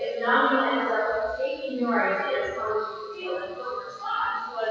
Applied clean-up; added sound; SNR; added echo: classical method WPE with log-MMSE.